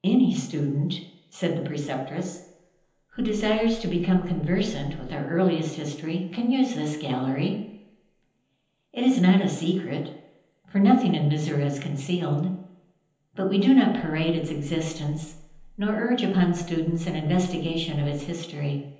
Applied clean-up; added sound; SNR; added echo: none; none; none; reverberation time 0.9 s.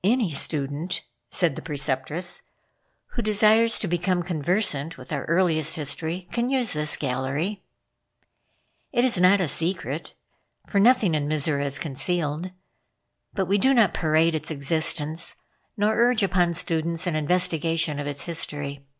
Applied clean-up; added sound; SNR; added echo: none; none; none; none.